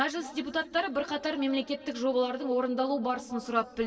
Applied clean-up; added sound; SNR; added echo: none; none; none; reverberation time 2.4 s.